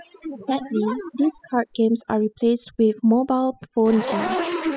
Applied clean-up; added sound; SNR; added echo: classical method spectral subtraction.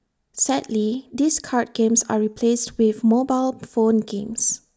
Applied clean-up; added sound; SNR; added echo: none; none; none; none.